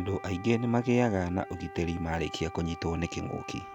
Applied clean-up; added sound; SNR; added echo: none; Wind instrument, woodwind instrument; 15 dB; none.